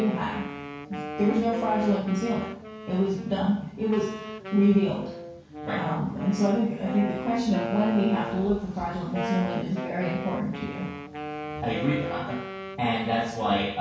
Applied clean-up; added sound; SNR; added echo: none; Wind instrument, woodwind instrument; 9 dB; reverberation time 0.6 s.